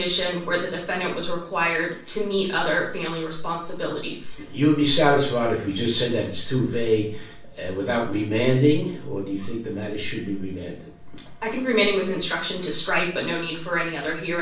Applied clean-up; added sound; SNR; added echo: none; none; none; reverberation time 0.3 s.